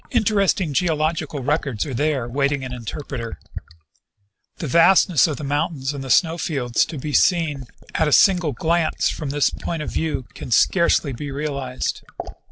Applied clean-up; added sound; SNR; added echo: none; Fill (with liquid); 10 dB; none.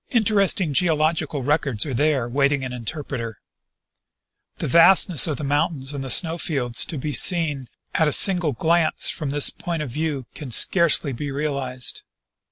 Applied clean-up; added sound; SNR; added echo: none; none; none; none.